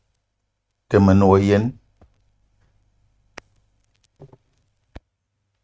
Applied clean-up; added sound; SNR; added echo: neural mask model RNNoise.